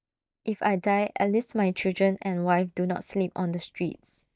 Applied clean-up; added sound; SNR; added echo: neural mask model DeepFilterNet 3.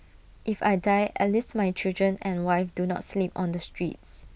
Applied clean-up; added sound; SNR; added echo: none; none; none; none.